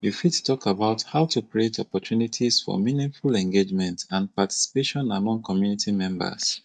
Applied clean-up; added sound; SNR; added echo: neural mask model DeepFilterNet 3.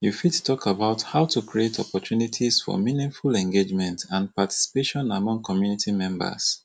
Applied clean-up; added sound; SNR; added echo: none; none; none; none.